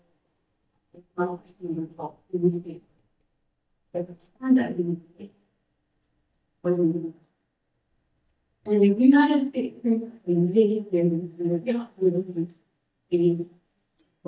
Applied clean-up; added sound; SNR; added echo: neural mask model DeepFilterNet 3.